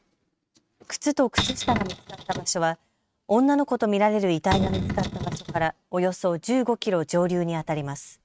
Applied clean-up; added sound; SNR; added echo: neural mask model RNNoise.